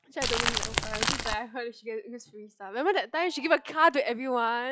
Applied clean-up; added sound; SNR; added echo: classical method log-MMSE.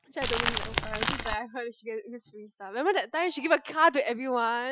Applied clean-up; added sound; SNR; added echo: classical method Wiener filter.